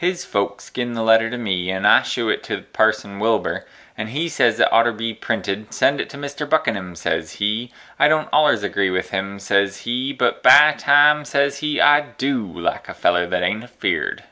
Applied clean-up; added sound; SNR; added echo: none; none; none; none.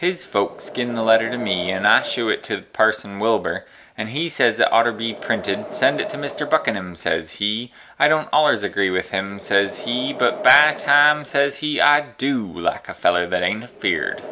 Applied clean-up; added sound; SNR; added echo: none; Wind; 15 dB; none.